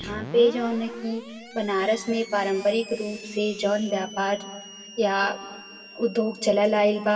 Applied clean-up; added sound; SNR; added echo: none; Screech; 17 dB; reverberation time 2.6 s.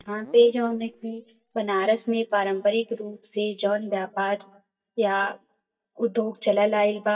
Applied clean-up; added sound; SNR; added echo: neural mask model DeepFilterNet 3.